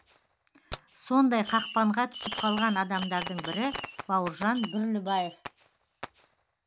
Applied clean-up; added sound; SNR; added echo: none; Fireworks; 12 dB; none.